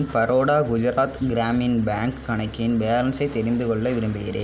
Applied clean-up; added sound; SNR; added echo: none; none; none; none.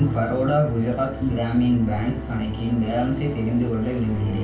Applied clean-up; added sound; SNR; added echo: none; Musical instrument; 10 dB; reverberation time 0.2 s.